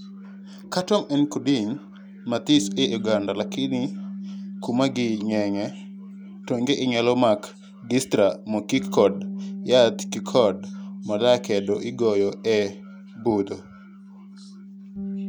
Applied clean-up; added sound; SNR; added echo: none; Bass guitar; 11 dB; none.